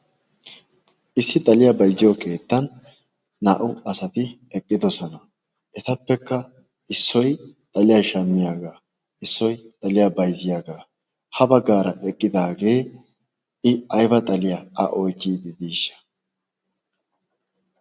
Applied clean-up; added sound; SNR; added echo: none; none; none; none.